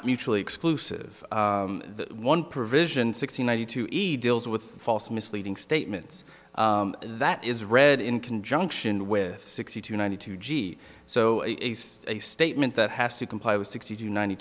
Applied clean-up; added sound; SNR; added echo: none; none; none; none.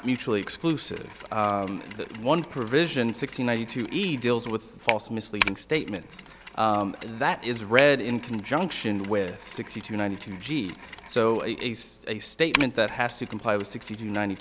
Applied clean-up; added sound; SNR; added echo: none; Mechanisms + Finger snapping; 11 dB; none.